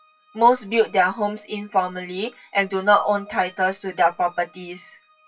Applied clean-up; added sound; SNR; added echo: classical method WPE with log-MMSE.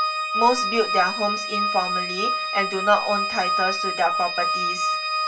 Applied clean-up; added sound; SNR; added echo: none; Organ; -1 dB; reverberation time 0.2 s.